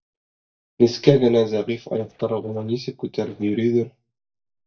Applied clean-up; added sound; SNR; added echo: neural mask model DeepFilterNet 3.